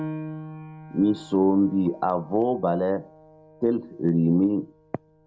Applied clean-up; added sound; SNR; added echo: none; Piano; 16 dB; none.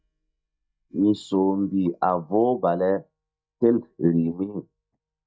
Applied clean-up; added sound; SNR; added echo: neural mask model DeepFilterNet 3.